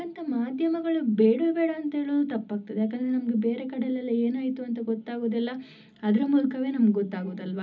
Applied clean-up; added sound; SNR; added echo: none; none; none; reverberation time 0.4 s.